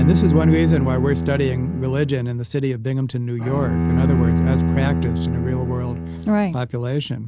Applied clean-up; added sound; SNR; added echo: none; Bowed string instrument; 0 dB; none.